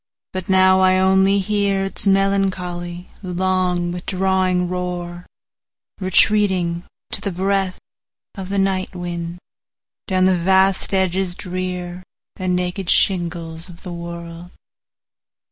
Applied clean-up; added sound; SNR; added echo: none; none; none; none.